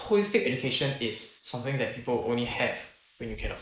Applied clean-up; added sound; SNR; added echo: neural mask model Resemble Enhance denoiser.